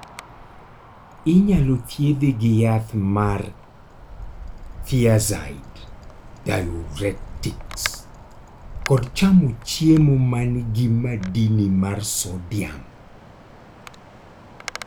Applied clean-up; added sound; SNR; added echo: none; Wind; 14 dB; none.